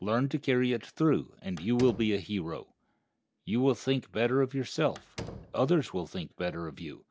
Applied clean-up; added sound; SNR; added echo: none; Slam; 16 dB; none.